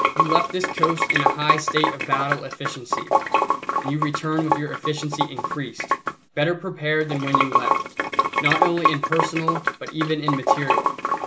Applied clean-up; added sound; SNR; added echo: none; Sink (filling or washing) / Water; -3 dB; none.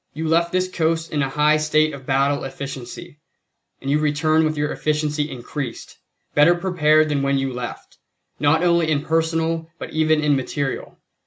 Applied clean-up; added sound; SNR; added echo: none; none; none; none.